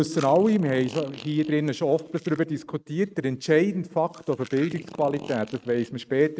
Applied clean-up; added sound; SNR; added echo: neural mask model RNNoise.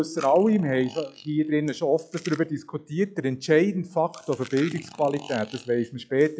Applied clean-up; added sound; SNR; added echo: classical method log-MMSE.